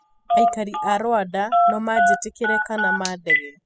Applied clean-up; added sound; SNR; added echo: classical method spectral subtraction.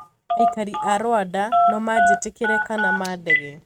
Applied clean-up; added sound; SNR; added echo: neural mask model RNNoise.